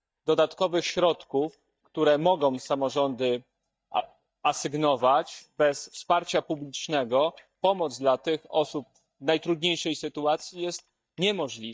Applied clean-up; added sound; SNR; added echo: neural mask model DeepFilterNet 3.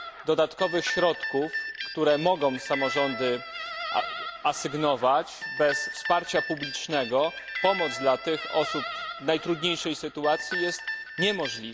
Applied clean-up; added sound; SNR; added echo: none; Guitar; 7 dB; none.